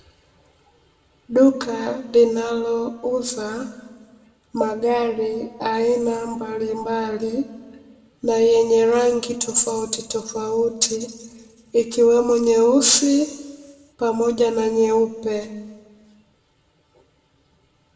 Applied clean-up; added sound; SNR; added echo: none; none; none; reverberation time 1.2 s.